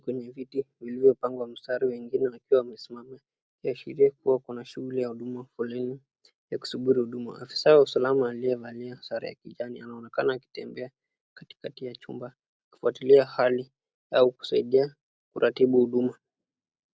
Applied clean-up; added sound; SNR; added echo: none; none; none; none.